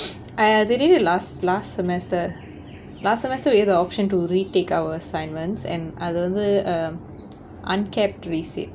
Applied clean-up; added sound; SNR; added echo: none; none; none; none.